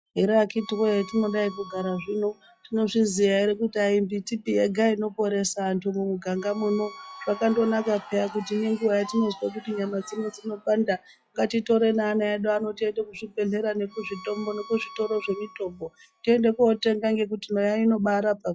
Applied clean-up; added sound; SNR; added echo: classical method log-MMSE.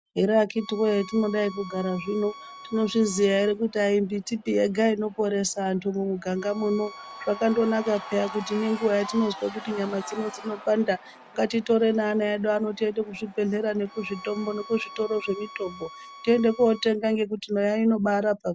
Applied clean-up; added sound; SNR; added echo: none; Bowed string instrument + Crowd / Cheering; 18 dB; none.